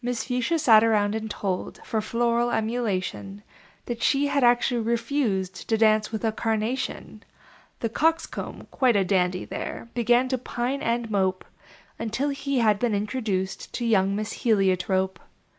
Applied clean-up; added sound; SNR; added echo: none; none; none; none.